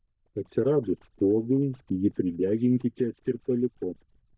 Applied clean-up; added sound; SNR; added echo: neural mask model DeepFilterNet 3.